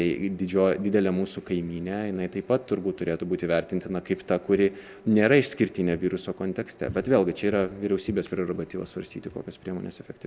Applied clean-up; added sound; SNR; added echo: none; none; none; none.